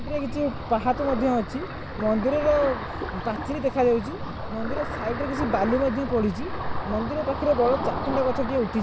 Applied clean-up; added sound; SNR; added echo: none; Ocean; 5 dB; none.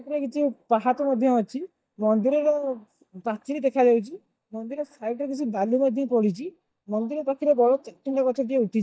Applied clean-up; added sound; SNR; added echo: neural mask model DeepFilterNet 3.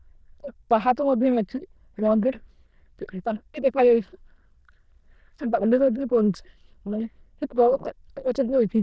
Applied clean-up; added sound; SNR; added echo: neural diffusion model UNIVERSE++.